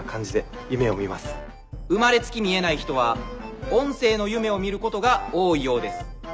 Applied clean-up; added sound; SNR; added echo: none; none; none; none.